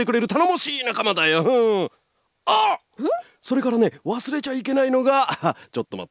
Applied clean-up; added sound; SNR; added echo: none; none; none; none.